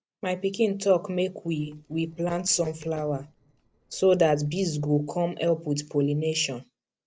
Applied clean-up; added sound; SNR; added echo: neural separator model SepFormer DNS4.